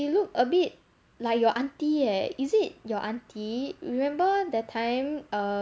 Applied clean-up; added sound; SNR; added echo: none; none; none; none.